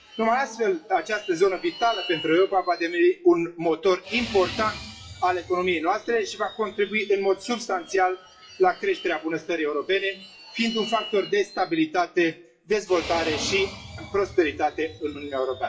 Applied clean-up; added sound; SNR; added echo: classical method WPE with log-MMSE.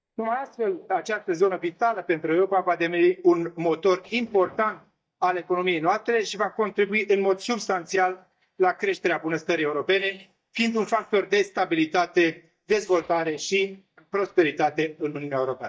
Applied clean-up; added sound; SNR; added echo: neural mask model DeepFilterNet 3.